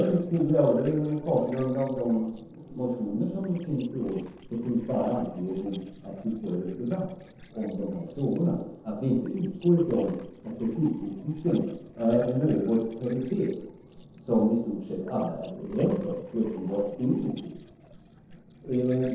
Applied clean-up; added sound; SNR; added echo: neural separator model SepFormer DNS4.